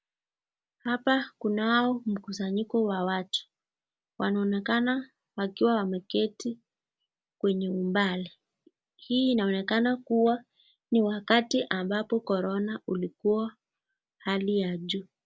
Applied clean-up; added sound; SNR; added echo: none; none; none; none.